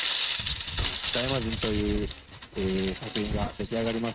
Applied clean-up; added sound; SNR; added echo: neural mask model RNNoise.